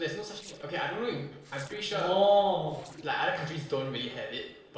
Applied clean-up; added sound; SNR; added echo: neural separator model SepFormer DNS4.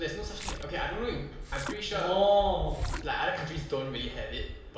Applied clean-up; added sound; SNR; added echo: none; Splash, splatter; 14 dB; reverberation time 1.6 s.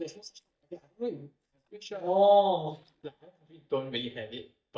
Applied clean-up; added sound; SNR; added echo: neural mask model DeepFilterNet 3.